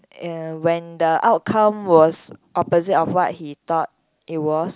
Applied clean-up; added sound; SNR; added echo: none; none; none; none.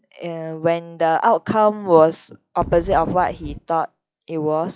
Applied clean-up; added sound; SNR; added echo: classical method log-MMSE.